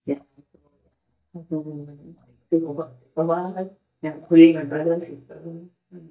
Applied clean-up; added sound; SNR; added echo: neural mask model DeepFilterNet 3.